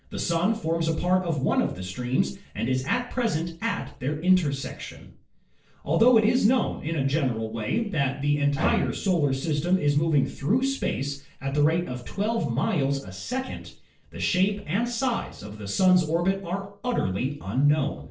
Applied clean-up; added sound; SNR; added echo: neural separator model SepFormer DNS4.